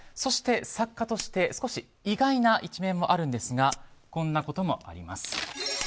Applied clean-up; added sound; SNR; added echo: none; Fire; 19 dB; none.